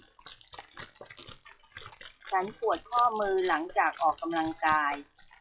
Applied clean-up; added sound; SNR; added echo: classical method WPE with log-MMSE.